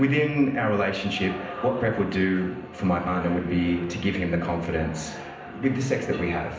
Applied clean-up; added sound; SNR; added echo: none; none; none; reverberation time 0.8 s.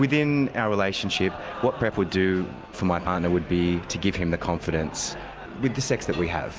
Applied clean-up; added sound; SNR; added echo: none; none; none; none.